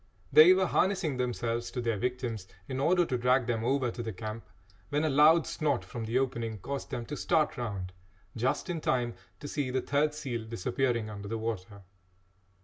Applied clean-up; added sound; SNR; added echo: none; none; none; none.